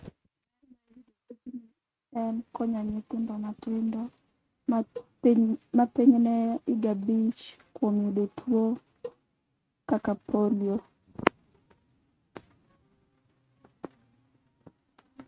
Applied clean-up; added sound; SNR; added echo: neural mask model RNNoise.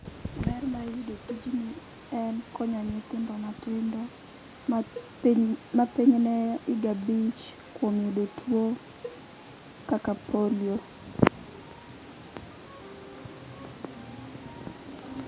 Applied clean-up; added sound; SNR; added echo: none; Cowbell; 19 dB; none.